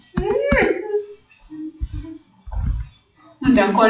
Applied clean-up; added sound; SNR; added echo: classical method WPE with log-MMSE.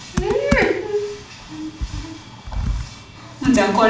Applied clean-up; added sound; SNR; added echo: none; Computer keyboard; 6 dB; reverberation time 0.5 s.